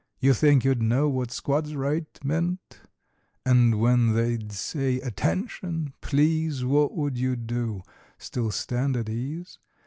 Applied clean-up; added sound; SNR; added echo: none; none; none; none.